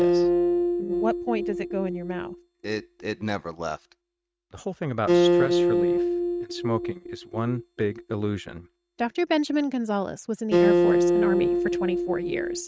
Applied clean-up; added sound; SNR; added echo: neural mask model RNNoise.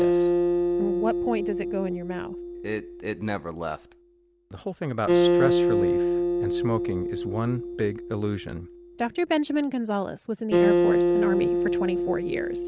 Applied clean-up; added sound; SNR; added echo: none; Acoustic guitar; -5 dB; none.